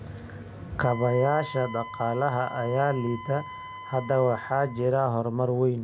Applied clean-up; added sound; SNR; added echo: none; Wind instrument, woodwind instrument; 15 dB; none.